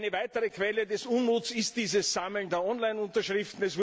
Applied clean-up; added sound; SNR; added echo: none; none; none; none.